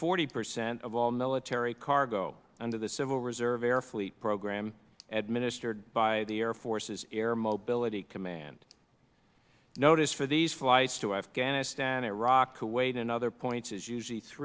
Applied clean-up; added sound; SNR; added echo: neural separator model SepFormer DNS4.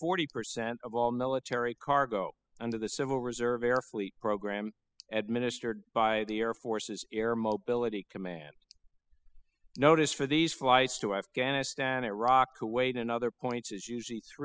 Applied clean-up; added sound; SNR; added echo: classical method spectral subtraction.